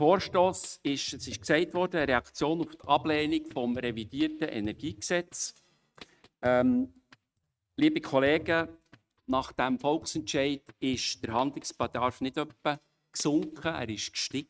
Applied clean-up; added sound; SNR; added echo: neural mask model RNNoise.